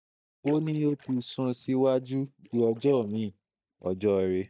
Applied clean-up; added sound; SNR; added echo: neural mask model DeepFilterNet 3.